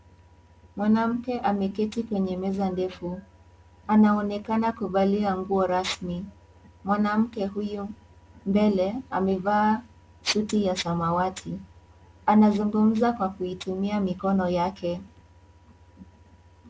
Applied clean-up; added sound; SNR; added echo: none; none; none; none.